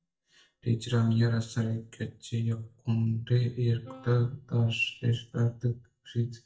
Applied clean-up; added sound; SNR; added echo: neural mask model DeepFilterNet 3.